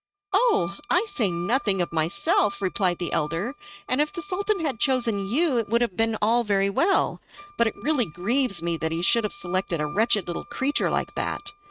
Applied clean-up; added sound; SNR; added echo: neural mask model RNNoise.